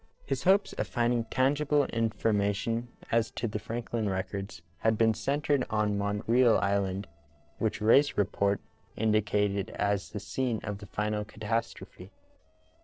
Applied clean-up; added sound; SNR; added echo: neural separator model SepFormer DNS4.